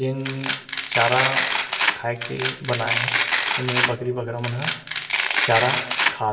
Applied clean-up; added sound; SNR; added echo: none; Domestic sounds, home sounds; -2 dB; reverberation time 0.9 s.